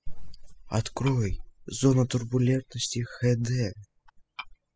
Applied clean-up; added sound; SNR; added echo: classical method spectral subtraction.